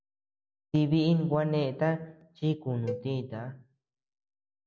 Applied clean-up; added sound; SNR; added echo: none; Cowbell; 13 dB; none.